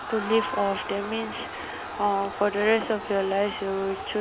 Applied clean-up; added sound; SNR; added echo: none; Crowd; 9 dB; none.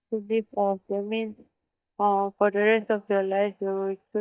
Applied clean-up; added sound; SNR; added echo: neural mask model DeepFilterNet 3.